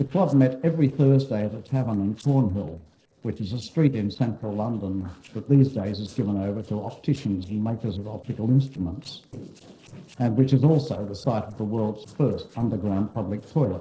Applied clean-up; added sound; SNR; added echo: neural separator model SepFormer DNS4.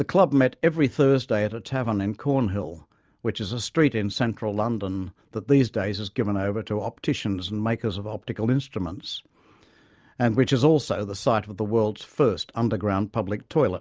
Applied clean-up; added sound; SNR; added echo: none; none; none; none.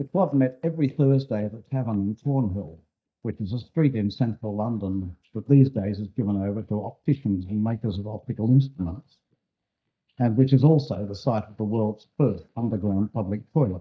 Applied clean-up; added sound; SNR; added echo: neural mask model DeepFilterNet 3.